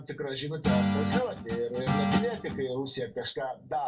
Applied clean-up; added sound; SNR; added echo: none; Guitar; -3 dB; reverberation time 0.2 s.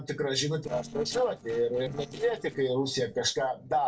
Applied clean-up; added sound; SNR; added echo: neural separator model SepFormer DNS4.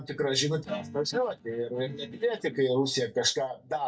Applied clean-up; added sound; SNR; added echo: neural mask model DeepFilterNet 3.